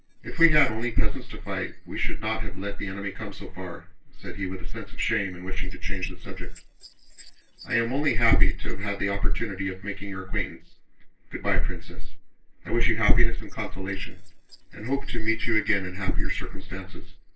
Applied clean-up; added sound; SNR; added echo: neural separator model SepFormer DNS4.